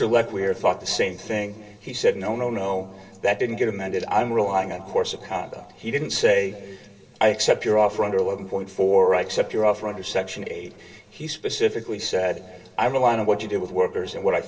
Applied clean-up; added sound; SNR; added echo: none; none; none; reverberation time 2.9 s.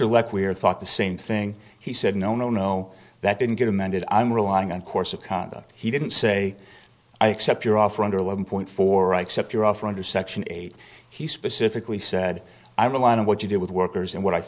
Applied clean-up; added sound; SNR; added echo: none; none; none; none.